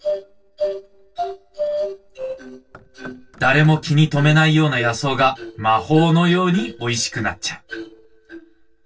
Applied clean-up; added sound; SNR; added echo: neural separator model SepFormer DNS4.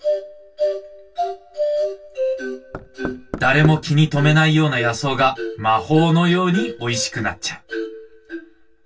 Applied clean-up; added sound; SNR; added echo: none; Knock; 10 dB; reverberation time 0.1 s.